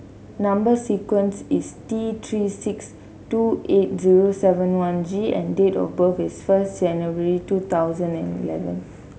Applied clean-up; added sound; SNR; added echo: none; none; none; none.